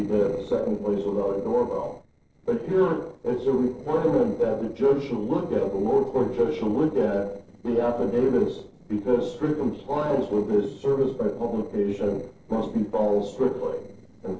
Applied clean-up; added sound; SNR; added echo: neural separator model SepFormer DNS4.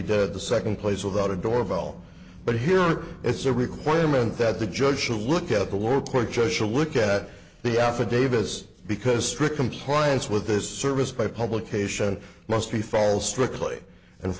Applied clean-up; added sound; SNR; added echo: none; none; none; none.